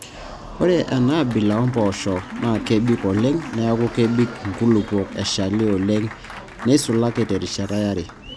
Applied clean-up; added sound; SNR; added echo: none; Applause; 18 dB; none.